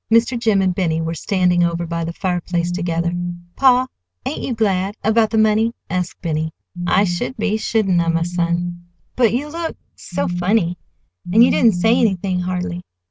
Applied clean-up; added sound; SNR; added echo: none; Telephone; 5 dB; none.